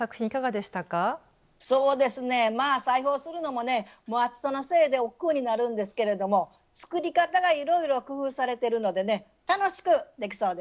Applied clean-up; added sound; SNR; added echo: none; none; none; none.